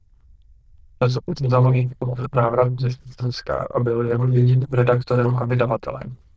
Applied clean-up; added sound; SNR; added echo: neural diffusion model UNIVERSE++.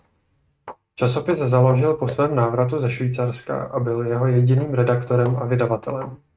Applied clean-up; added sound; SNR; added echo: neural mask model RNNoise.